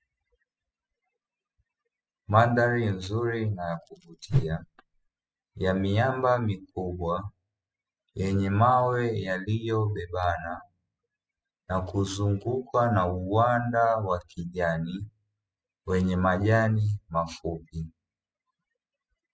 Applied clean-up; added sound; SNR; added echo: classical method spectral subtraction.